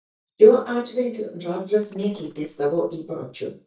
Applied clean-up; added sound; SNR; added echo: neural mask model DeepFilterNet 3.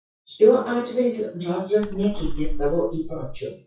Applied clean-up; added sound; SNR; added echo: classical method WPE with log-MMSE.